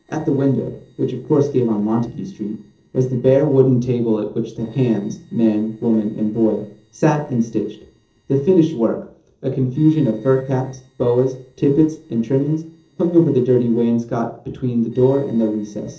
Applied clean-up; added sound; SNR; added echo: neural separator model SepFormer DNS4.